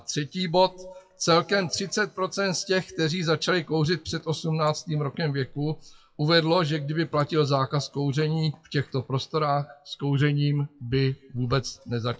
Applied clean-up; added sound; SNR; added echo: classical method WPE with log-MMSE.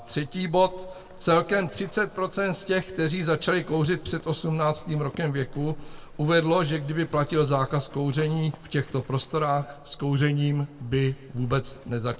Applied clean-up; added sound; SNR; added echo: none; Livestock, farm animals, working animals; 19 dB; reverberation time 0.9 s.